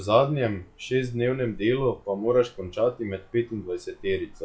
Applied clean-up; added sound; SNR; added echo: classical method log-MMSE.